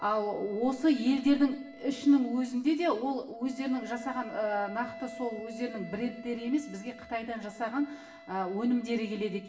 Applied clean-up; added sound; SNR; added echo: none; Wind instrument, woodwind instrument; 18 dB; reverberation time 0.8 s.